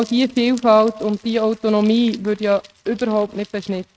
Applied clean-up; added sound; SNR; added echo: neural mask model RNNoise.